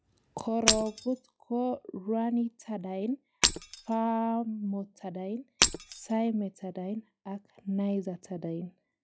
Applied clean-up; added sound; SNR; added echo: classical method log-MMSE.